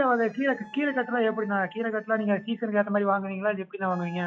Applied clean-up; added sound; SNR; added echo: classical method log-MMSE.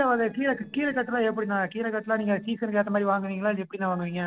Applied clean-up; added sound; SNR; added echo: neural separator model SepFormer DNS4.